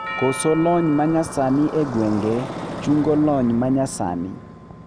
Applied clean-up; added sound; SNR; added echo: none; Motorcycle + Doorbell; 11 dB; none.